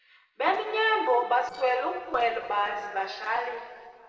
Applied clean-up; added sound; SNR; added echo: neural separator model SepFormer DNS4.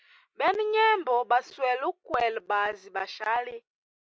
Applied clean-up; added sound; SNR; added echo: none; none; none; none.